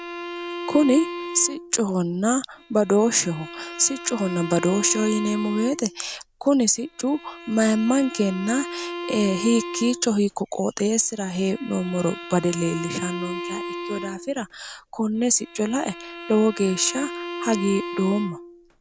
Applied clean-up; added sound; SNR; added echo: none; Bowed string instrument; 11 dB; none.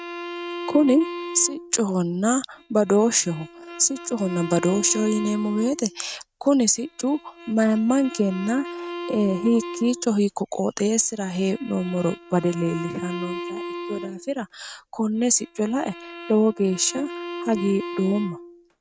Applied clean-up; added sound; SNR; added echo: neural mask model RNNoise.